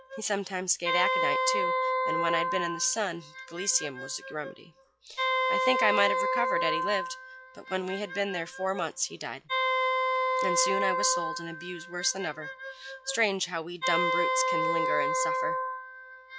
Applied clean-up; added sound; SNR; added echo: classical method log-MMSE.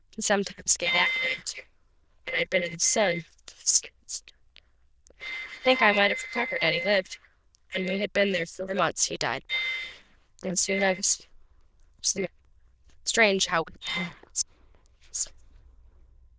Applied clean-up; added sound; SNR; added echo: neural diffusion model UNIVERSE++.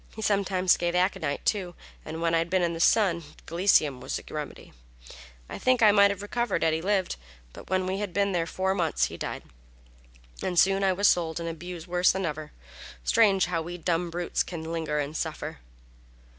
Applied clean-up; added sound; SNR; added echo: none; none; none; none.